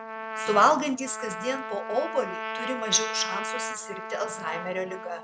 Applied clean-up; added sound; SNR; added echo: none; Trumpet; 6 dB; none.